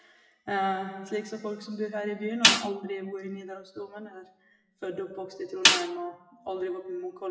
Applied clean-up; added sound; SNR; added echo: classical method WPE with log-MMSE.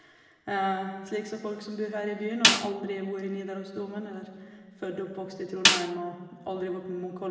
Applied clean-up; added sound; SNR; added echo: none; Snare drum; -5 dB; reverberation time 1.5 s.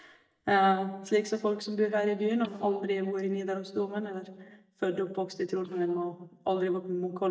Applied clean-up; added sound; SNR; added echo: neural mask model DeepFilterNet 3.